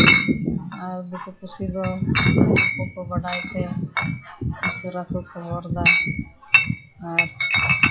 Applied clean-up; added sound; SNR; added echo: classical method log-MMSE.